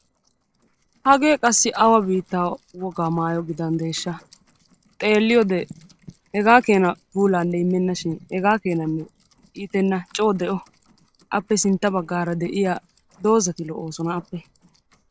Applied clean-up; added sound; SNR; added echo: neural separator model SepFormer DNS4.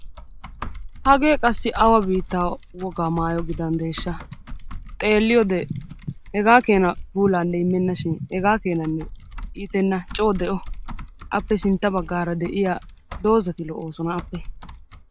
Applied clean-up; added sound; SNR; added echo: none; Typing; 11 dB; none.